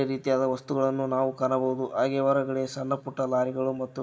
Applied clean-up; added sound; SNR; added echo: none; none; none; reverberation time 1.0 s.